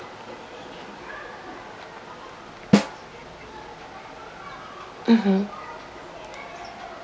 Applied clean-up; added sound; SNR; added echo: none; Snare drum; -5 dB; none.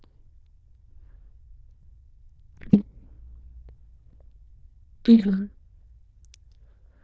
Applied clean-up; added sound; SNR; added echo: neural diffusion model UNIVERSE++.